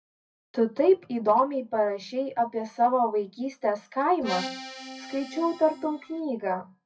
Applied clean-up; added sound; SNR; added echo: classical method WPE with log-MMSE.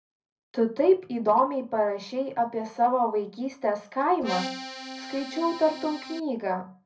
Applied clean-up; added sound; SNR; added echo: none; Accordion; 10 dB; reverberation time 0.4 s.